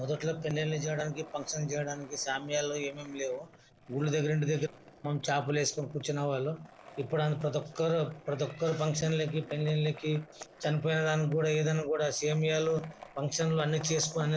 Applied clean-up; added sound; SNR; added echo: none; Skateboard; 20 dB; none.